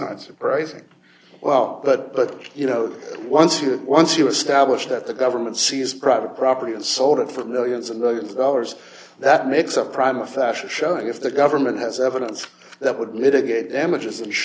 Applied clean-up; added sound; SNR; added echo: none; none; none; none.